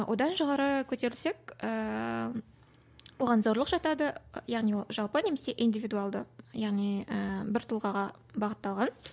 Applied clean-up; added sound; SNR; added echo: none; none; none; none.